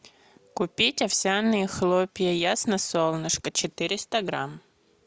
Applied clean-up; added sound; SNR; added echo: none; none; none; none.